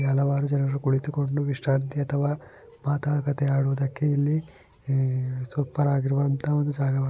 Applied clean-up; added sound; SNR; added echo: none; none; none; none.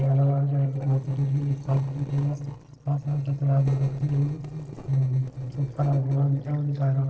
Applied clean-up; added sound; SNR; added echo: neural separator model SepFormer DNS4.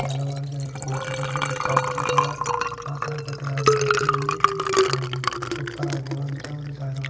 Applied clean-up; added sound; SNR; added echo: none; Liquid; -5 dB; reverberation time 2.3 s.